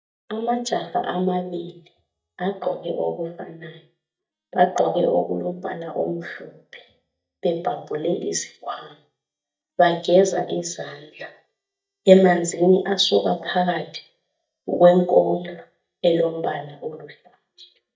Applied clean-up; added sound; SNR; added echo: neural mask model DeepFilterNet 3.